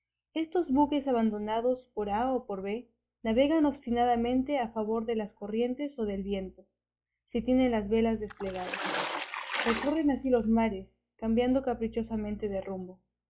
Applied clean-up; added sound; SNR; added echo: classical method log-MMSE.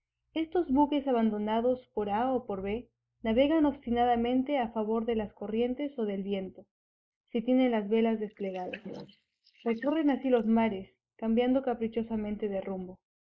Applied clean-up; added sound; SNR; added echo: neural mask model Resemble Enhance denoiser.